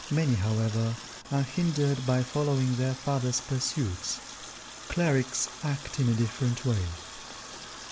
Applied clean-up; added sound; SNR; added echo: none; Water tap, faucet; 14 dB; none.